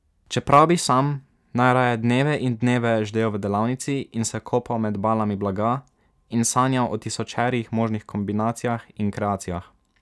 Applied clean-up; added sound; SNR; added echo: none; none; none; none.